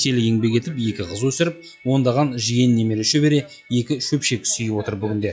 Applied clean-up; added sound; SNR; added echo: classical method log-MMSE.